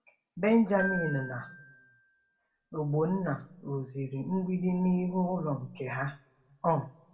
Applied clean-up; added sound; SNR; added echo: none; Glockenspiel; 12 dB; reverberation time 0.4 s.